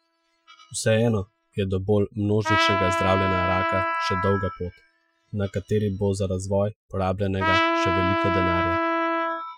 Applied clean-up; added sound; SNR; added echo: classical method Wiener filter.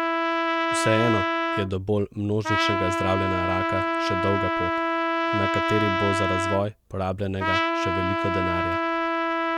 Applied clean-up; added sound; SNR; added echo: none; Trumpet; -3 dB; none.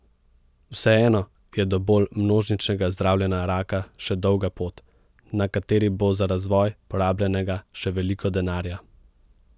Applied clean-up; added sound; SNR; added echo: none; none; none; none.